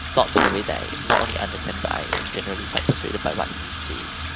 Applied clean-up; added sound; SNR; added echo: none; Sink (filling or washing) / Water tap, faucet + Fart; -1 dB; none.